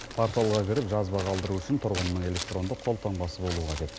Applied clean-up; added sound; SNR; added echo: none; Mechanisms + Crumpling, crinkling; 11 dB; none.